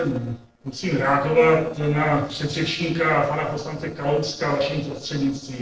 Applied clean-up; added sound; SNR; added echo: neural separator model SepFormer DNS4.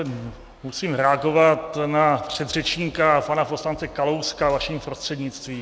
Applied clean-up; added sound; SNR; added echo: none; none; none; none.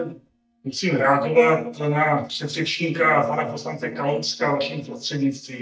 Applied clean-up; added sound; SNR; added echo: neural mask model DeepFilterNet 3.